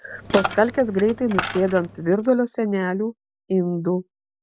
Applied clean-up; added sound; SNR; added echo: none; Coin (dropping) + Snare drum; 8 dB; none.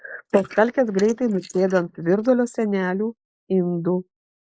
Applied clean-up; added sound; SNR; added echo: neural mask model Resemble Enhance denoiser.